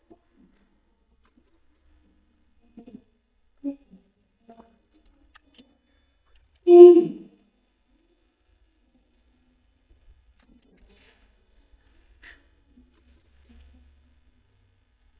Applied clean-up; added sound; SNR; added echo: neural mask model DeepFilterNet 3.